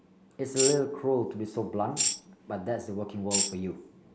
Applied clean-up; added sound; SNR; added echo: none; Tambourine; -1 dB; none.